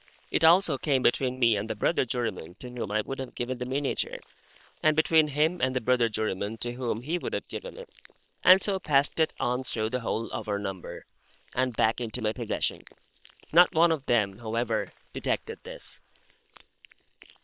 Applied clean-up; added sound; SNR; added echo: neural separator model SepFormer WHAM!.